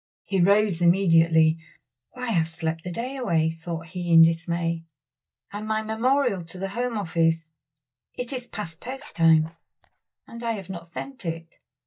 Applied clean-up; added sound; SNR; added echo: neural mask model DeepFilterNet 3.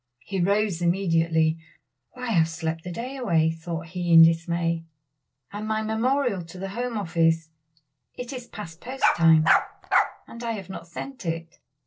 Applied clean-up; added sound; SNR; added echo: neural separator model SepFormer DNS4.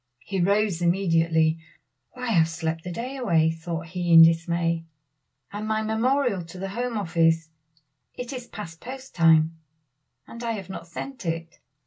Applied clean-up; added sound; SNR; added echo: none; none; none; none.